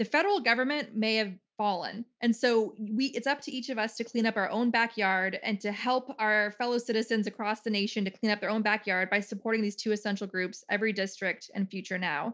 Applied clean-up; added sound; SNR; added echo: none; none; none; none.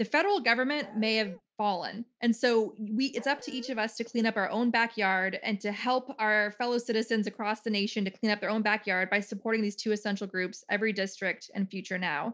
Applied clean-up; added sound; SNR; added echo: none; Dog; 19 dB; none.